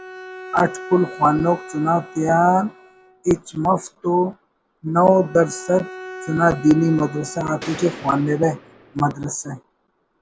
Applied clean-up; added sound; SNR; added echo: none; Gunshot, gunfire + Bowed string instrument; 17 dB; none.